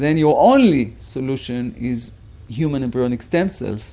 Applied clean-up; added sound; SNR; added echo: none; none; none; none.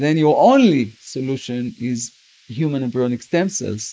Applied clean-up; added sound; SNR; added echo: neural mask model Resemble Enhance denoiser.